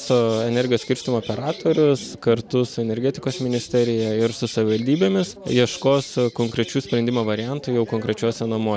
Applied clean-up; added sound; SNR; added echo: none; Bird vocalization, bird call, bird song; 20 dB; none.